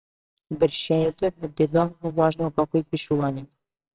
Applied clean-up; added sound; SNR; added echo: neural separator model SepFormer WHAMR!.